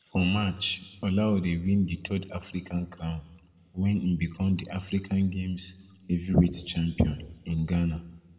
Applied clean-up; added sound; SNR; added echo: none; none; none; reverberation time 1.0 s.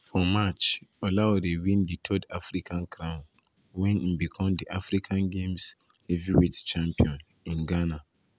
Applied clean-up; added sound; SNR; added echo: none; none; none; none.